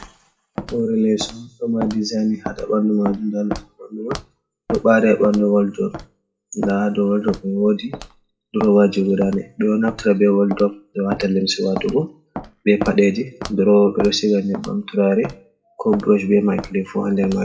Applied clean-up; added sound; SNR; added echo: classical method WPE with log-MMSE.